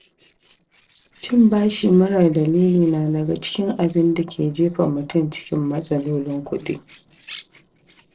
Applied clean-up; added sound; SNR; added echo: neural separator model SepFormer DNS4.